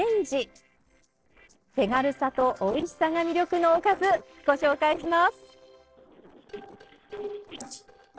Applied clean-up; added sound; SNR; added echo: neural separator model SepFormer DNS4.